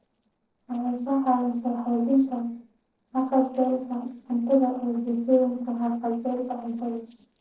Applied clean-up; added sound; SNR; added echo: neural separator model SepFormer DNS4.